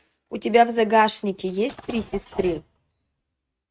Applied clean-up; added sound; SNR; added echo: neural mask model RNNoise.